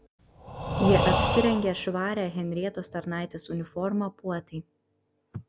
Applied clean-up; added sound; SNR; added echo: none; Breathing; 0 dB; none.